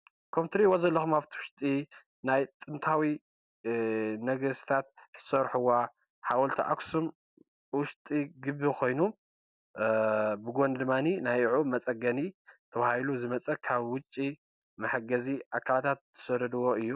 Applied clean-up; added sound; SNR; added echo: none; none; none; none.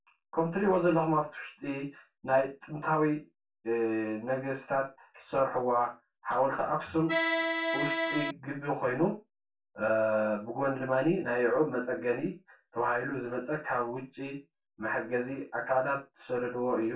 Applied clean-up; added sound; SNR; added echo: none; Accordion; -2 dB; reverberation time 0.2 s.